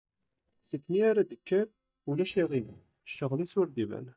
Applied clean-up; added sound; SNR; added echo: neural mask model DeepFilterNet 3.